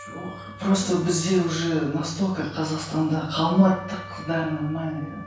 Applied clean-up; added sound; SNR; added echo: none; Trumpet; 20 dB; reverberation time 0.7 s.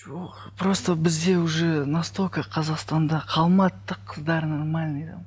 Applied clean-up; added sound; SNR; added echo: none; none; none; none.